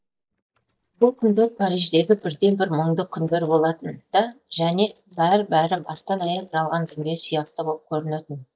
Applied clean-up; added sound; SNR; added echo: neural mask model DeepFilterNet 3.